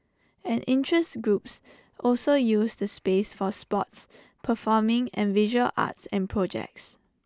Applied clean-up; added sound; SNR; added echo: none; none; none; none.